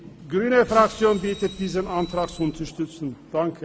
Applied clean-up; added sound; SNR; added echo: none; Bus; 16 dB; none.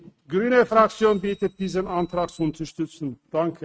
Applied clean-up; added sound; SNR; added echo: neural mask model RNNoise.